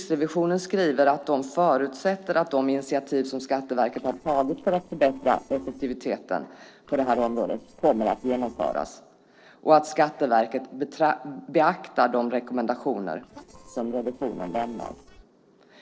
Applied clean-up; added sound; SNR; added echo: neural separator model SepFormer DNS4.